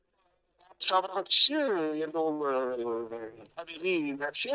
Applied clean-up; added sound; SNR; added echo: neural mask model DeepFilterNet 3.